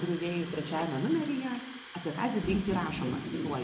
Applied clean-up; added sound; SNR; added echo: none; Fill (with liquid) / Water tap, faucet + Zipper (clothing); 7 dB; none.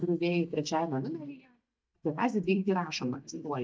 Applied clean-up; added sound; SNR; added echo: neural mask model DeepFilterNet 3.